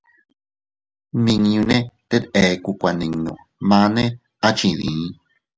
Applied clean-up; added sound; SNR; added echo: none; none; none; none.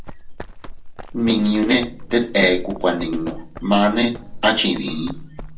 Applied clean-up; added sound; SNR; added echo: none; Run; 13 dB; reverberation time 0.2 s.